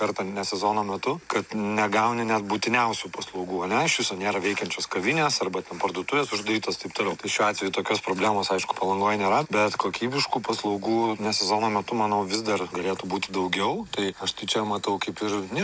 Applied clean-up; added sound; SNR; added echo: none; none; none; none.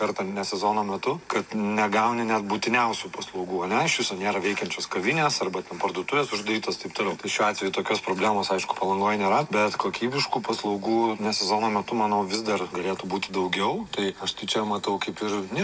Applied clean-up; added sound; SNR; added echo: none; none; none; reverberation time 2.4 s.